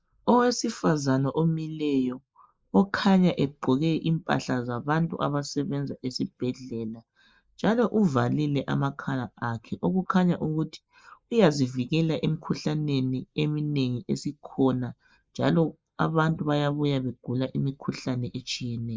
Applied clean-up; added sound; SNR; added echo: neural mask model Resemble Enhance denoiser.